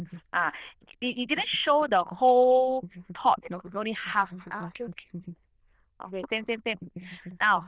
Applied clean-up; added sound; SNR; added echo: neural diffusion model UNIVERSE++.